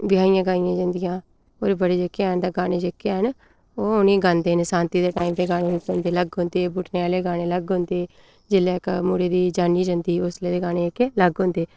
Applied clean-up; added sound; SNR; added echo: neural separator model SepFormer DNS4.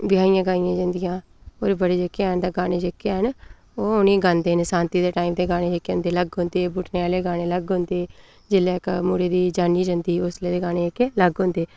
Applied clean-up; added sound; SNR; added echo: none; none; none; none.